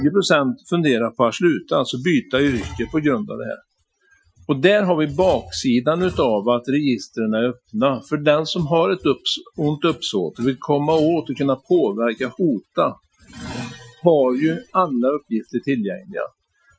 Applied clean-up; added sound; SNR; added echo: classical method Wiener filter.